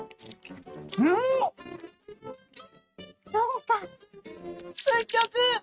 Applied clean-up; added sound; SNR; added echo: neural mask model RNNoise.